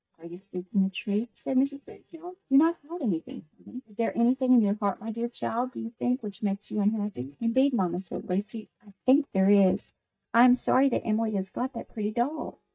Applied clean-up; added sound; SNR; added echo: neural mask model DeepFilterNet 3.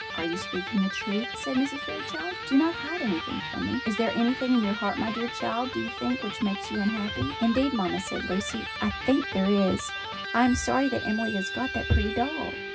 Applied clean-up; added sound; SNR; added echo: none; Electric guitar; 7 dB; reverberation time 0.4 s.